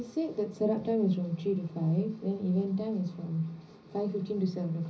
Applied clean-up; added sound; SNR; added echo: none; none; none; reverberation time 0.5 s.